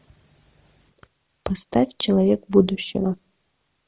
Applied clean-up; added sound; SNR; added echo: none; none; none; none.